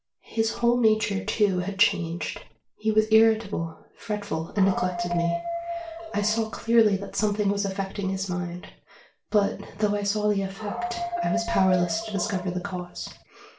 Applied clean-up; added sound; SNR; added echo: none; Dog; 7 dB; reverberation time 0.3 s.